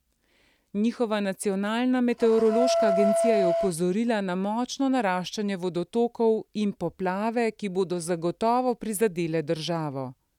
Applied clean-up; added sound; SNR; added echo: none; Wind instrument, woodwind instrument; 0 dB; none.